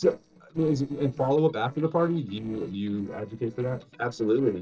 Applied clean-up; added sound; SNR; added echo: neural separator model SepFormer DNS4.